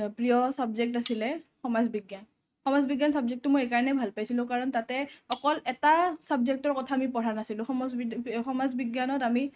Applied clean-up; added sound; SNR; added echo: neural mask model RNNoise.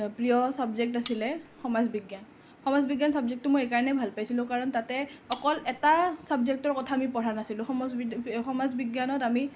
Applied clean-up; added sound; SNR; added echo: none; Cutlery, silverware; 19 dB; none.